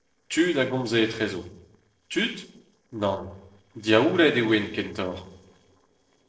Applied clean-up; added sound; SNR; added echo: neural separator model SepFormer DNS4.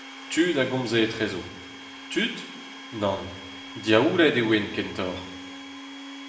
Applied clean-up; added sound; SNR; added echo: none; Domestic sounds, home sounds; 14 dB; reverberation time 0.9 s.